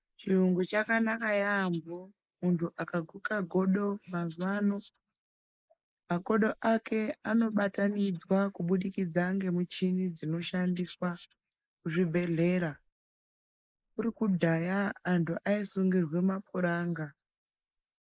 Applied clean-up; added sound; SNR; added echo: neural mask model Resemble Enhance denoiser.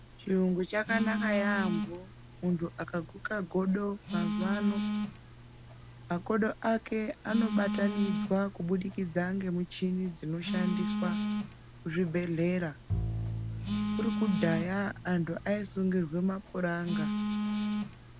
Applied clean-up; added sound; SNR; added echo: none; Bowed string instrument + Telephone; 3 dB; none.